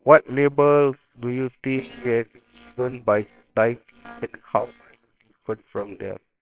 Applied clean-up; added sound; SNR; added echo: neural separator model SepFormer WHAMR!.